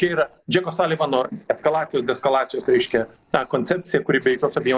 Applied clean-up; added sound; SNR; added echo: neural separator model SepFormer DNS4.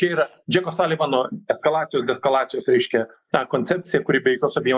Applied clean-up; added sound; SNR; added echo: neural mask model Resemble Enhance denoiser.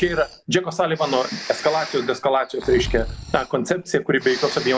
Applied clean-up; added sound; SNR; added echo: none; Breathing; 12 dB; none.